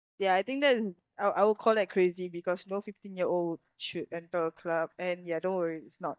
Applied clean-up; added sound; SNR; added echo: neural mask model DeepFilterNet 3.